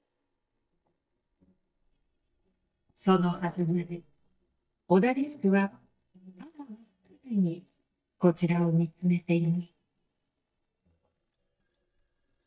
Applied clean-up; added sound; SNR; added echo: neural mask model DeepFilterNet 3.